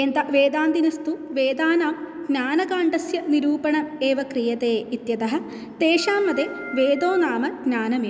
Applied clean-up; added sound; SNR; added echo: none; Organ; 14 dB; none.